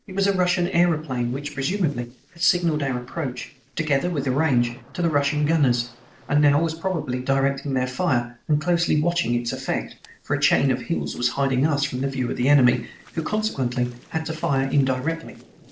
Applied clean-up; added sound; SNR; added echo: neural separator model SepFormer DNS4.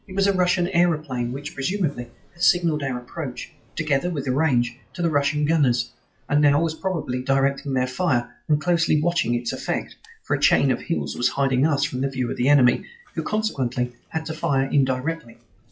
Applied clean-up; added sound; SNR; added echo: classical method WPE with log-MMSE.